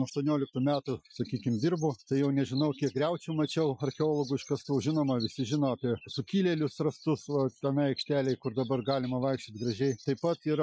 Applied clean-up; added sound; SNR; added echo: classical method Wiener filter.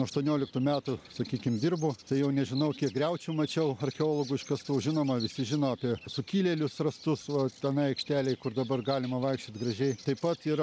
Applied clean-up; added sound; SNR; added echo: none; Bird vocalization, bird call, bird song; 18 dB; none.